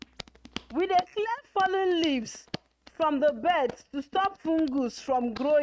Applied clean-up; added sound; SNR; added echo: neural mask model RNNoise.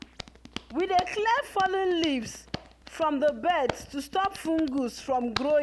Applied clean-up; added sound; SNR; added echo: none; Hands; 14 dB; none.